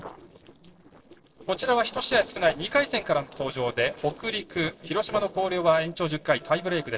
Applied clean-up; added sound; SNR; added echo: neural separator model SepFormer DNS4.